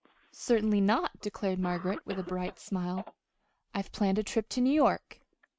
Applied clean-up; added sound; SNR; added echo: neural mask model RNNoise.